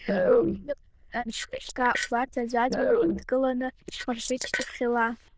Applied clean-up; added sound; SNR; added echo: neural diffusion model UNIVERSE++.